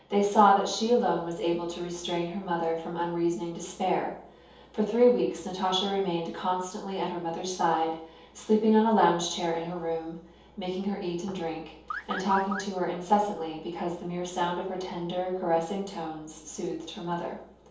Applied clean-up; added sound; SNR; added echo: none; Car; 9 dB; reverberation time 0.7 s.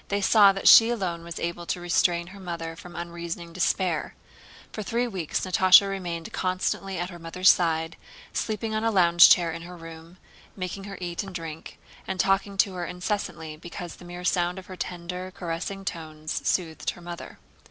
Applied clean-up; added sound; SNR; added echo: none; none; none; none.